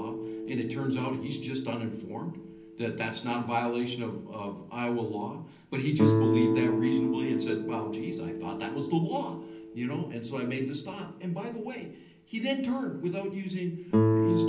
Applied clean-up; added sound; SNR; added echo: none; Guitar; 0 dB; reverberation time 0.6 s.